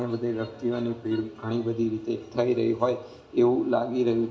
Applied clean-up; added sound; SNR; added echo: none; none; none; reverberation time 0.9 s.